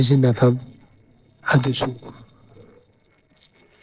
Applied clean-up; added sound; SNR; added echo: neural separator model SepFormer DNS4.